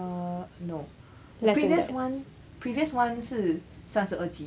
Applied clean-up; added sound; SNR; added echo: none; none; none; none.